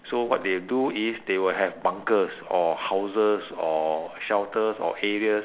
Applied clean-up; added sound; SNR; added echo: none; none; none; none.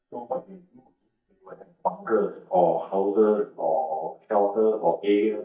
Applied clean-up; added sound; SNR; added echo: neural mask model DeepFilterNet 3.